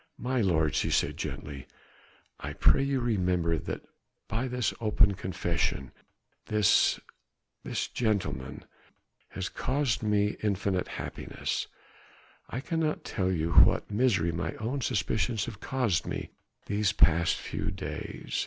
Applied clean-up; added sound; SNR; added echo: none; none; none; none.